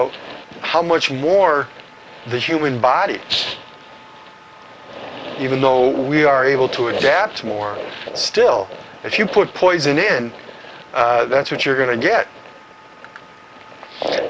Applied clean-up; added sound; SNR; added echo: none; none; none; none.